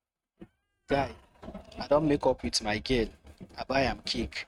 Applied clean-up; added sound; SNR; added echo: neural mask model RNNoise.